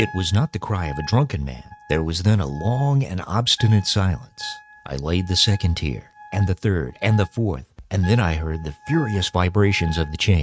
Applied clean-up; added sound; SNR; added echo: neural mask model RNNoise.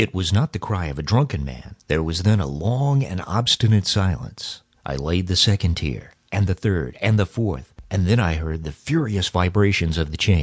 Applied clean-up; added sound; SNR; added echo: none; none; none; none.